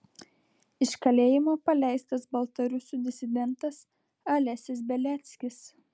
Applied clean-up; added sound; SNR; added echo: none; none; none; none.